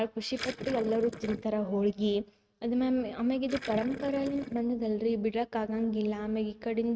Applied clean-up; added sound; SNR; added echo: neural mask model RNNoise.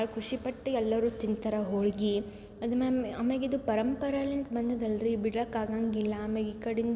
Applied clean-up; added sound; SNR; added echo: none; none; none; none.